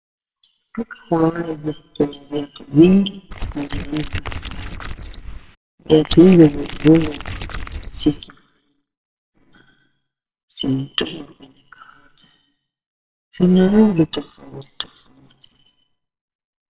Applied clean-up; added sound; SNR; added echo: neural separator model SepFormer WHAMR!.